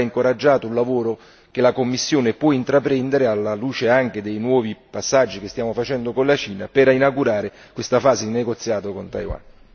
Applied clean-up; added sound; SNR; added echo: none; none; none; none.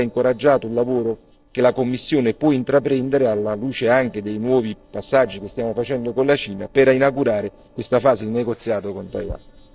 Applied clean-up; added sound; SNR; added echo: neural separator model SepFormer DNS4.